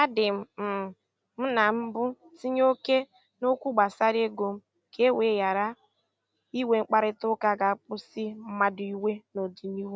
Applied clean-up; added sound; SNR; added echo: none; none; none; none.